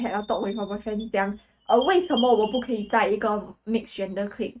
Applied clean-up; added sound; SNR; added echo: neural mask model RNNoise.